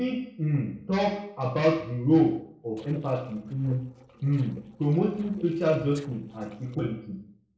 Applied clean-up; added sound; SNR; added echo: neural separator model SepFormer DNS4.